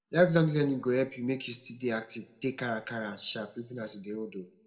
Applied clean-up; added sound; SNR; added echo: none; none; none; reverberation time 0.6 s.